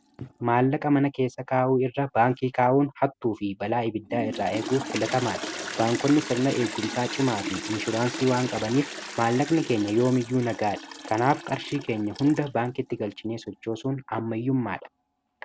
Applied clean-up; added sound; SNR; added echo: none; Toilet flush; 12 dB; none.